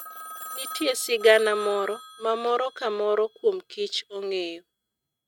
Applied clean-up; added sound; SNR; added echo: neural mask model RNNoise.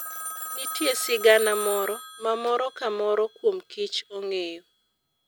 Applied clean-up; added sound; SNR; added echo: none; Telephone; 11 dB; none.